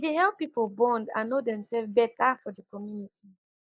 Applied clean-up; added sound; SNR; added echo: neural mask model Resemble Enhance denoiser.